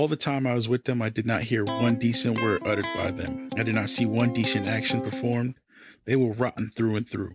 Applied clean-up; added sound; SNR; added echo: none; Electric guitar; 7 dB; none.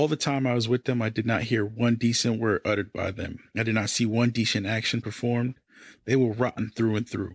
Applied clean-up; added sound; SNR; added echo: none; none; none; none.